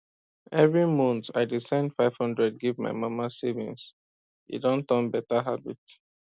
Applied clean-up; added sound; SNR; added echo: none; none; none; none.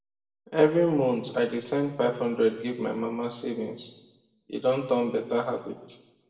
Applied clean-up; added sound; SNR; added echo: none; none; none; reverberation time 1.0 s.